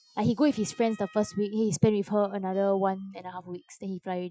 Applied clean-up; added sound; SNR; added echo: classical method Wiener filter.